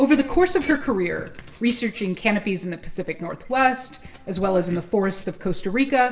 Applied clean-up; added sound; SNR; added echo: none; none; none; reverberation time 1.1 s.